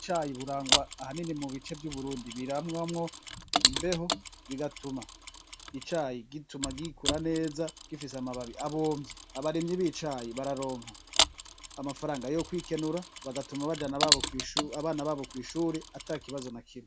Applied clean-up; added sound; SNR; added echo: none; Mechanisms; 1 dB; none.